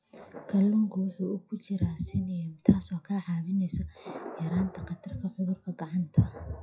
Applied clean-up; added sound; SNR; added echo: classical method WPE with log-MMSE.